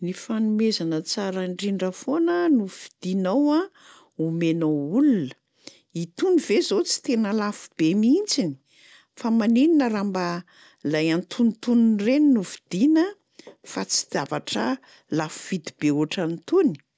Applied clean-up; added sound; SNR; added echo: none; none; none; none.